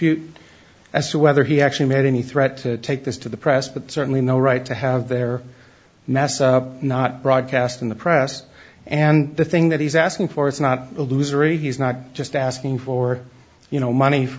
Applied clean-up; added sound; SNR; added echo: none; none; none; none.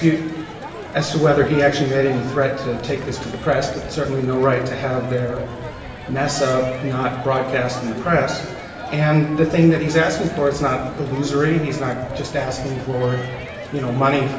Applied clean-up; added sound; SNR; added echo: none; Crowd; 12 dB; reverberation time 1.0 s.